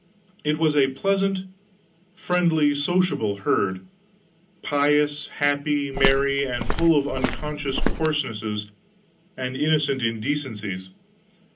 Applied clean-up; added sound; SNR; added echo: none; Walk, footsteps; 0 dB; reverberation time 0.4 s.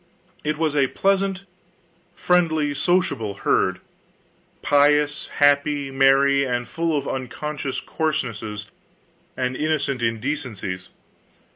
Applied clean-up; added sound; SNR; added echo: none; none; none; none.